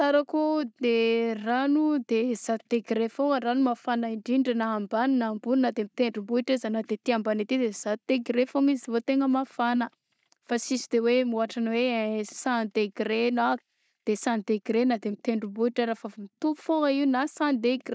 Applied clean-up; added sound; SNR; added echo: none; none; none; none.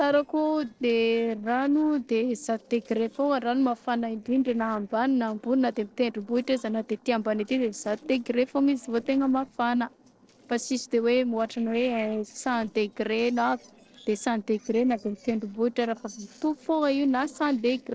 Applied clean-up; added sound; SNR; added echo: neural separator model SepFormer DNS4.